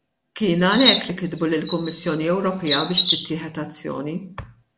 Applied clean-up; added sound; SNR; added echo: none; Chirp, tweet; 1 dB; none.